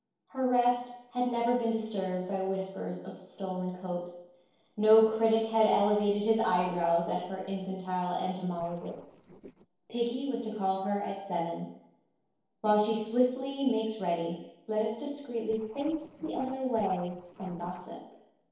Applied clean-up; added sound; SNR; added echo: neural separator model SepFormer DNS4.